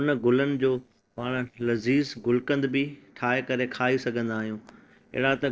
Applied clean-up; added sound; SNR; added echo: neural separator model SepFormer DNS4.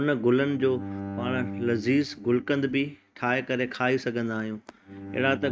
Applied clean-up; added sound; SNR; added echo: neural mask model RNNoise.